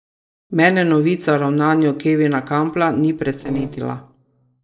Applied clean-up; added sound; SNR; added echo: neural separator model SepFormer DNS4.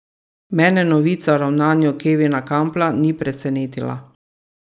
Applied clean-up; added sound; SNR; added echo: none; none; none; none.